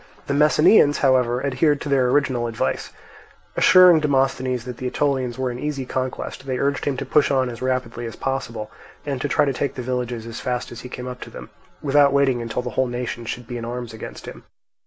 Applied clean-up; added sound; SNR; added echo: none; none; none; none.